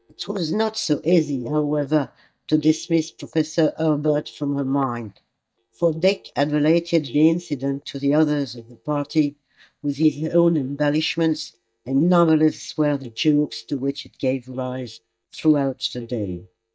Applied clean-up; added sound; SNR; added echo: neural mask model DeepFilterNet 3.